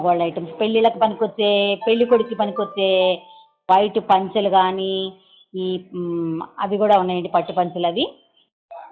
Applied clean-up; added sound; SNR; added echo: classical method log-MMSE.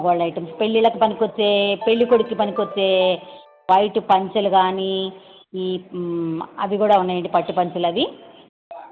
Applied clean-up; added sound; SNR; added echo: none; Ringtone; 15 dB; none.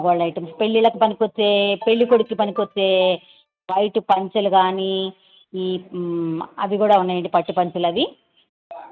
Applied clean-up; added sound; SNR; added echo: neural mask model RNNoise.